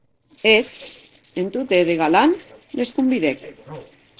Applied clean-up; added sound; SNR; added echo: neural separator model SepFormer DNS4.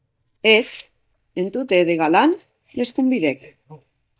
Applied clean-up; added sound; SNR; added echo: neural mask model DeepFilterNet 3.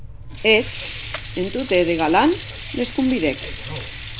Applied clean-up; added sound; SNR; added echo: none; Sink (filling or washing) / Water; 6 dB; none.